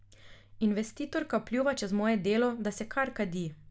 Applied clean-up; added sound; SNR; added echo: none; none; none; none.